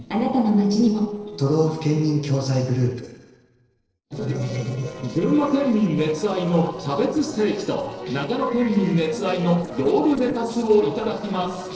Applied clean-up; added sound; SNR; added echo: neural separator model SepFormer DNS4.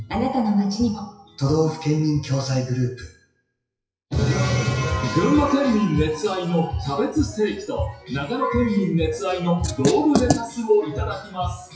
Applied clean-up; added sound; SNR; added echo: classical method WPE with log-MMSE.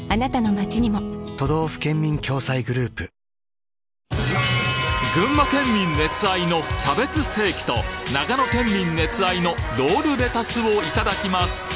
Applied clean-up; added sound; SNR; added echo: none; none; none; none.